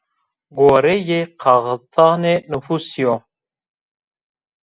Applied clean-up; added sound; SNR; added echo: none; none; none; none.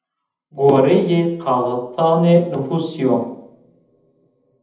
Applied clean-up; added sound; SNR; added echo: none; none; none; reverberation time 0.8 s.